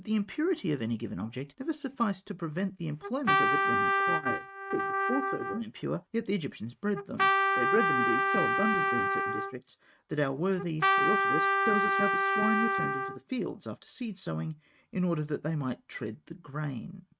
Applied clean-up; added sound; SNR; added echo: neural mask model RNNoise.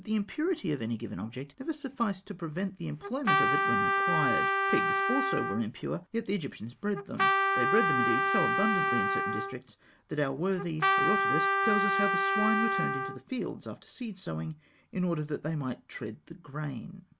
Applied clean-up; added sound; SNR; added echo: none; Trumpet; -4 dB; none.